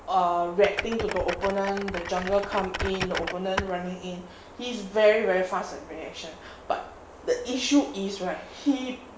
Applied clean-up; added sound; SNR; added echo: none; Typing; 7 dB; none.